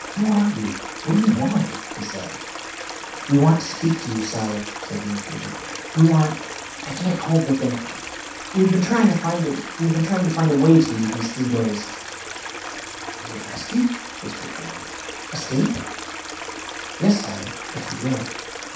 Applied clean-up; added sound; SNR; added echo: none; Stream; 10 dB; reverberation time 0.7 s.